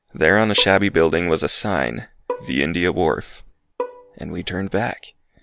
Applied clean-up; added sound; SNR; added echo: none; Bowed string instrument; 14 dB; none.